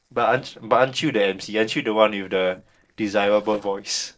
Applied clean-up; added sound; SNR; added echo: neural separator model SepFormer DNS4.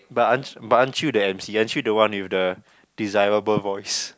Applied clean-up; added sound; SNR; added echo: none; none; none; none.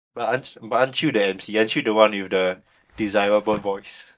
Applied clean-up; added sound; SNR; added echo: neural mask model DeepFilterNet 3.